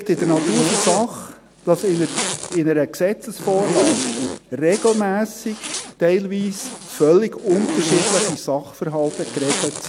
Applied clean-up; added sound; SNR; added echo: none; Zipper (clothing); 5 dB; none.